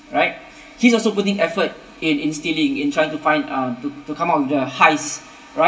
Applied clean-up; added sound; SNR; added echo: none; none; none; reverberation time 0.2 s.